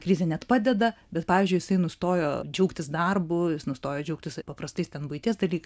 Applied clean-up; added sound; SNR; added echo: none; none; none; none.